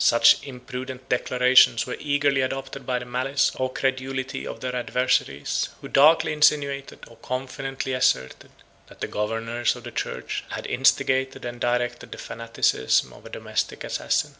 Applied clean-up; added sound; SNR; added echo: none; none; none; none.